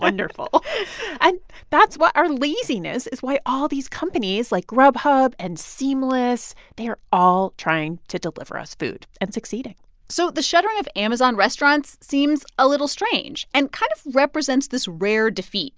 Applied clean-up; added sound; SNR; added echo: none; none; none; none.